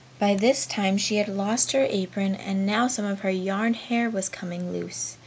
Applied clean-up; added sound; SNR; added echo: none; none; none; none.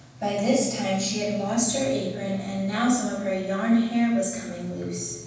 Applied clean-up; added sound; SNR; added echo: none; none; none; reverberation time 1.2 s.